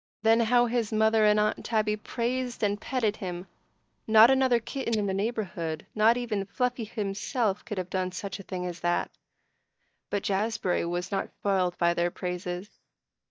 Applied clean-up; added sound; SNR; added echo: neural mask model DeepFilterNet 3.